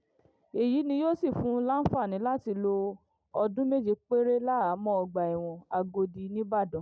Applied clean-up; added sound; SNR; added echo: none; none; none; none.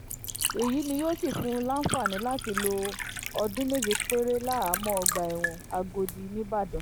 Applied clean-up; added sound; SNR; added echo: none; Liquid; 5 dB; none.